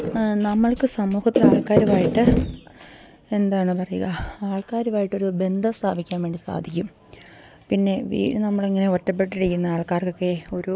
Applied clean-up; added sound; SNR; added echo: none; none; none; none.